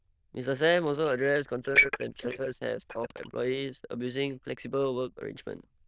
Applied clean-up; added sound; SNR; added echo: neural diffusion model UNIVERSE++.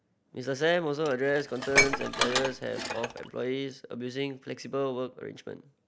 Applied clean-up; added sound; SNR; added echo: none; Dishes, pots, and pans; 0 dB; none.